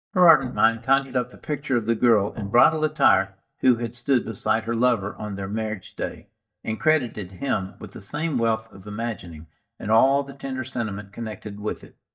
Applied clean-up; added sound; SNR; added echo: neural mask model DeepFilterNet 3.